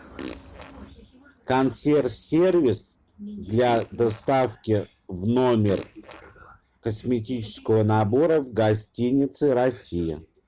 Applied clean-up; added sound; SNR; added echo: none; Fart; 17 dB; none.